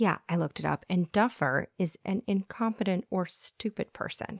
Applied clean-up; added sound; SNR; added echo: none; none; none; none.